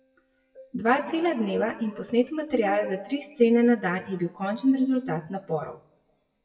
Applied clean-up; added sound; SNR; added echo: classical method WPE with log-MMSE.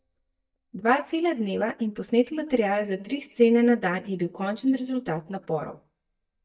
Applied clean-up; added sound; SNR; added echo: neural mask model DeepFilterNet 3.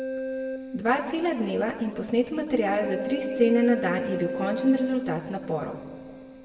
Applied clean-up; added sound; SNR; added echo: none; Keyboard (musical); 7 dB; reverberation time 1.6 s.